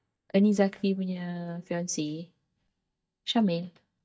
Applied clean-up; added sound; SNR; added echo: neural mask model DeepFilterNet 3.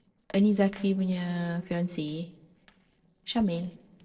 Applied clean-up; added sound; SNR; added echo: neural separator model SepFormer DNS4.